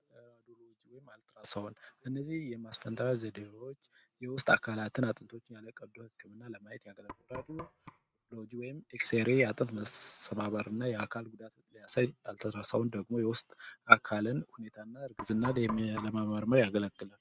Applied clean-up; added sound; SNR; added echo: neural mask model RNNoise.